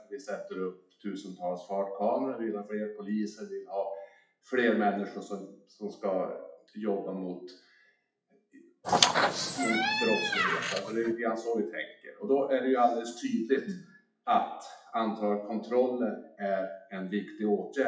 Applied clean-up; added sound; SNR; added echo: classical method WPE with log-MMSE.